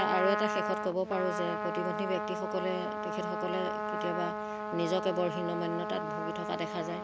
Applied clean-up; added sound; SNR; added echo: none; Trumpet; 1 dB; none.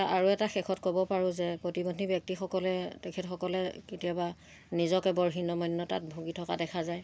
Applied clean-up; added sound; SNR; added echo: none; none; none; none.